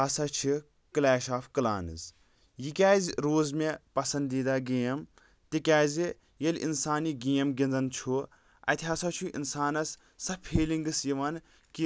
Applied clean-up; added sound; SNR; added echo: none; none; none; none.